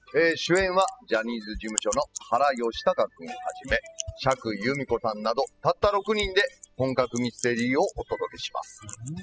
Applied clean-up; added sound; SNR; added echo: classical method spectral subtraction.